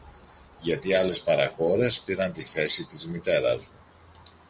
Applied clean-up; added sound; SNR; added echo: none; none; none; none.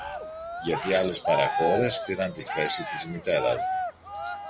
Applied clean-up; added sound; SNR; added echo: none; Cheering; 5 dB; none.